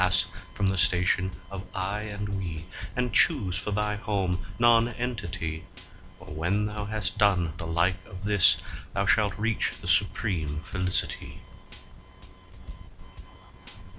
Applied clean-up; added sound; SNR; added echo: none; Drum / Drum kit; 18 dB; none.